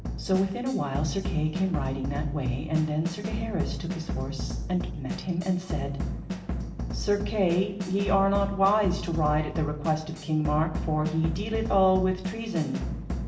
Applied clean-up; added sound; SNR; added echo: none; Drum / Drum kit; 5 dB; reverberation time 0.8 s.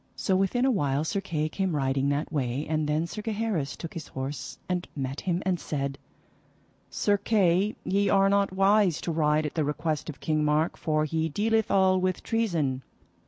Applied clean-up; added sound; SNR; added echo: none; none; none; none.